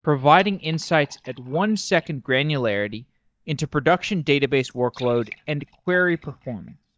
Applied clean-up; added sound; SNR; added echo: neural mask model DeepFilterNet 3.